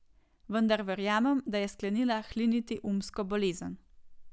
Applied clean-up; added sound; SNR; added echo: none; none; none; none.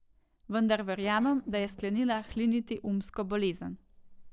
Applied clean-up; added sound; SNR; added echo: neural separator model SepFormer DNS4.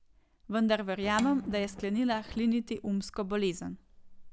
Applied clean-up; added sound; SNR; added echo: none; Bowed string instrument + Thunder; 15 dB; none.